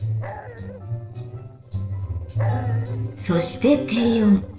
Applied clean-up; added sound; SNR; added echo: neural separator model SepFormer DNS4.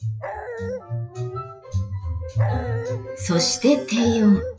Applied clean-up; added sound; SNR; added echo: classical method WPE with log-MMSE.